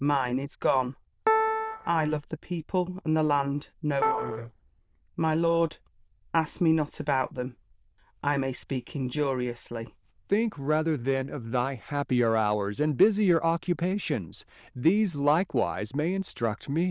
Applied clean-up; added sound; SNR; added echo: neural diffusion model UNIVERSE++.